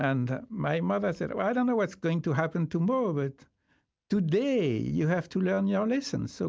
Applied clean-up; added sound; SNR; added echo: none; none; none; none.